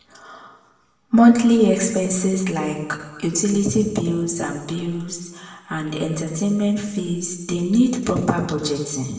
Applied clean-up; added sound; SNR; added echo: none; none; none; reverberation time 1.0 s.